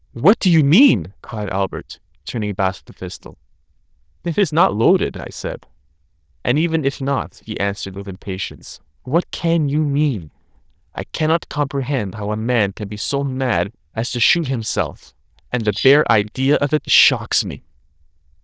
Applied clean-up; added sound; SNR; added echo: neural diffusion model UNIVERSE++.